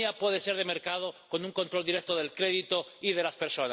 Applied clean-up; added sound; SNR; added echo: none; none; none; none.